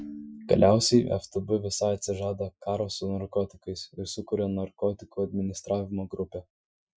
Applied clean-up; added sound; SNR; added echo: classical method Wiener filter.